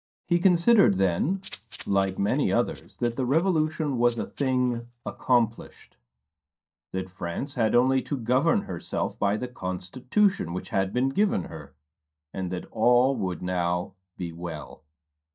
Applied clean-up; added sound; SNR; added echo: neural mask model DeepFilterNet 3.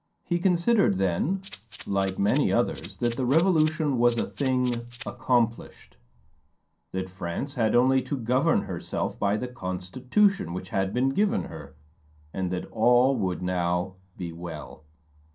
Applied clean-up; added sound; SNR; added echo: none; Rattle (instrument); 19 dB; reverberation time 0.3 s.